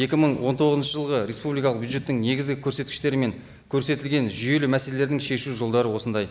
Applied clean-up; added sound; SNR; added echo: none; none; none; none.